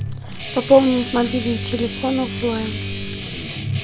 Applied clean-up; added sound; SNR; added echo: none; Guitar + Keys jangling; 7 dB; none.